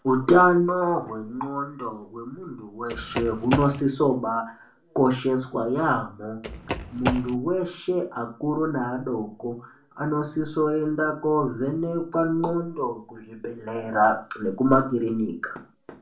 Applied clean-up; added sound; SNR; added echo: none; Run; 6 dB; reverberation time 0.3 s.